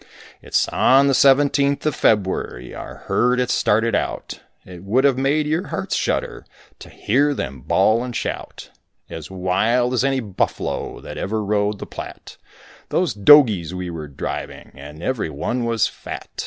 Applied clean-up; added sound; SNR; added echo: none; none; none; none.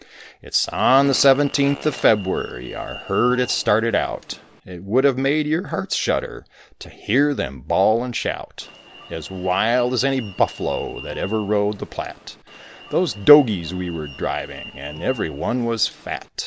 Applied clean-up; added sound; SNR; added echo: none; Alarm + Fart; 18 dB; none.